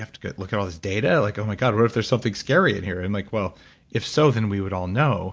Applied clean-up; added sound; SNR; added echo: none; none; none; none.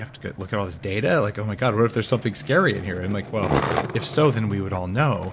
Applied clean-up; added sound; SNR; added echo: none; Skateboard; 8 dB; none.